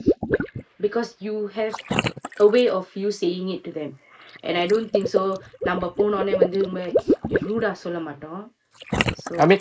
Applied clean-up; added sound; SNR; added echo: neural mask model Resemble Enhance denoiser.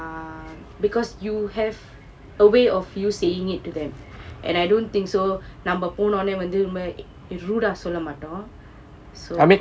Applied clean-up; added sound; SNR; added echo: none; none; none; none.